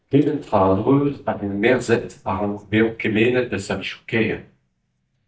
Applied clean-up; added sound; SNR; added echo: neural mask model DeepFilterNet 3.